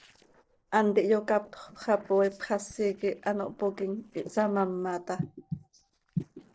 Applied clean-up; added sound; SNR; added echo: neural separator model SepFormer DNS4.